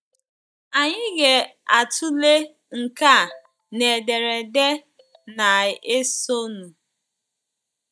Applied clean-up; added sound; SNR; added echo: neural mask model DeepFilterNet 3.